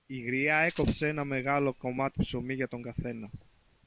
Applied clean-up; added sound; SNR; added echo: none; Tambourine; 5 dB; none.